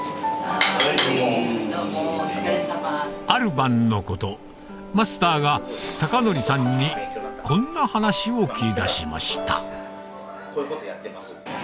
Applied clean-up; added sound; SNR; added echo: none; none; none; none.